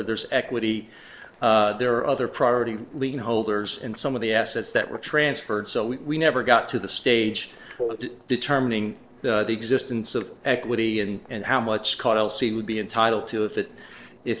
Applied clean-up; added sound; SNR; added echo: neural separator model SepFormer DNS4.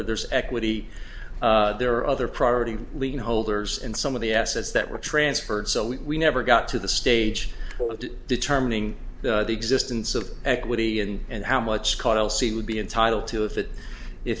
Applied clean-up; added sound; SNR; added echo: none; none; none; none.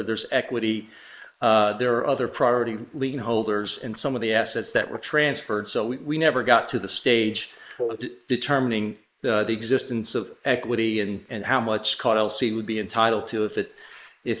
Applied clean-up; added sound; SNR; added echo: neural mask model Resemble Enhance denoiser.